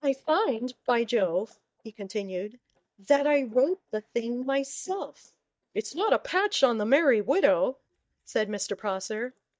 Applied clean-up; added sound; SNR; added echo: neural mask model DeepFilterNet 3.